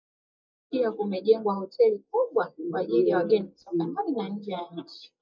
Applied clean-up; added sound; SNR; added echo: neural mask model DeepFilterNet 3.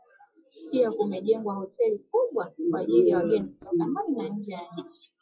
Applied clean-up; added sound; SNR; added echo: classical method WPE with log-MMSE.